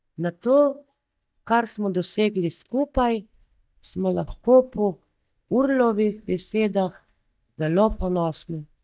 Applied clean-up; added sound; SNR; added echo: neural mask model DeepFilterNet 3.